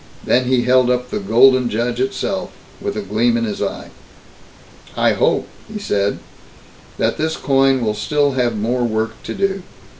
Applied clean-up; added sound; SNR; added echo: none; none; none; none.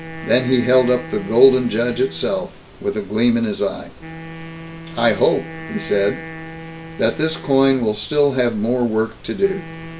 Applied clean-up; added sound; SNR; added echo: none; Wind instrument, woodwind instrument; 15 dB; none.